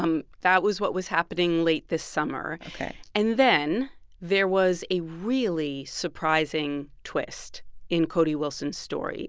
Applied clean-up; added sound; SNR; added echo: none; none; none; none.